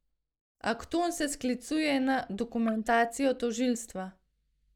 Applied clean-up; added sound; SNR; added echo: neural mask model DeepFilterNet 3.